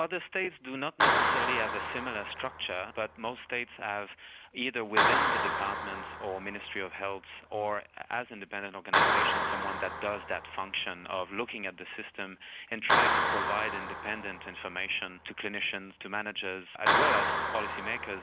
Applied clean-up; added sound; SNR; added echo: none; Clapping; -3 dB; none.